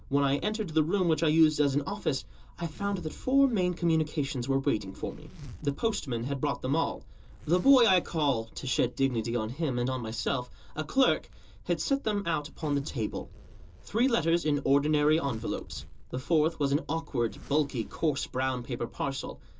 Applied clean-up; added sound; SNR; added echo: none; Zipper (clothing); 17 dB; reverberation time 0.2 s.